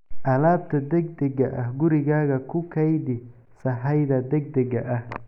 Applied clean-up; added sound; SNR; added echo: none; none; none; none.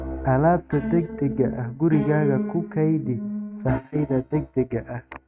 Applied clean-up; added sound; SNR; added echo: neural mask model RNNoise.